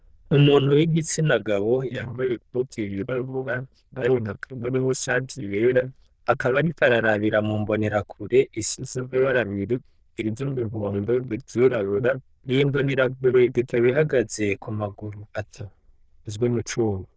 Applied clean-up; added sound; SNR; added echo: neural diffusion model UNIVERSE++.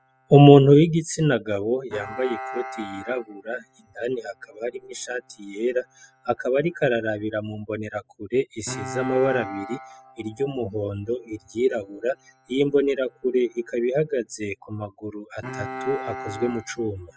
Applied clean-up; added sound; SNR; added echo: classical method spectral subtraction.